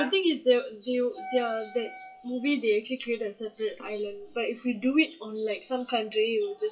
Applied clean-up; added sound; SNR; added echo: classical method WPE with log-MMSE.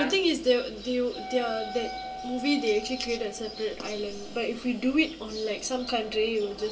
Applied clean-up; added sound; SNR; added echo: none; Wind instrument, woodwind instrument; 12 dB; reverberation time 0.2 s.